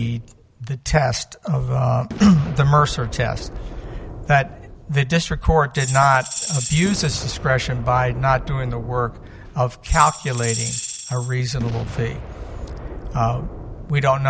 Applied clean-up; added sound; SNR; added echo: none; Tambourine + Boom; 11 dB; none.